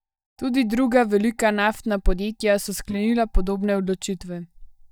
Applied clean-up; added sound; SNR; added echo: neural mask model DeepFilterNet 3.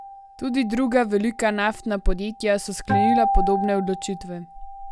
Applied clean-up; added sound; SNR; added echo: none; Acoustic guitar; 5 dB; none.